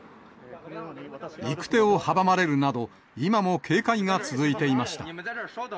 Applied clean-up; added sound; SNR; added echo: none; none; none; none.